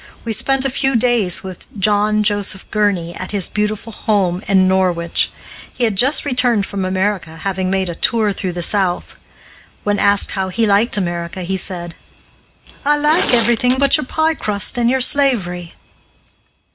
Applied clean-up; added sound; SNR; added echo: none; Tearing; 5 dB; none.